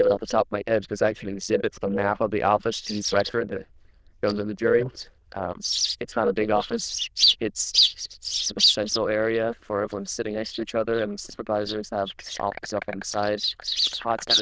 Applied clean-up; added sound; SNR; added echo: neural diffusion model UNIVERSE++.